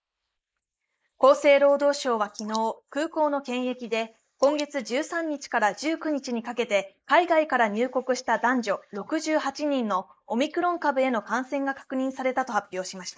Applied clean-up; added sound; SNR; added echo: neural mask model Resemble Enhance denoiser.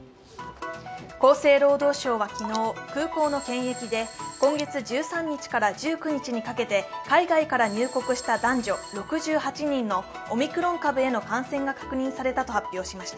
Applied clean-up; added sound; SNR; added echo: none; Drip + Bell / Doorbell; 19 dB; none.